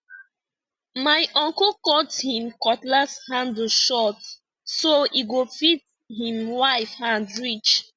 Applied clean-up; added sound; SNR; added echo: none; none; none; none.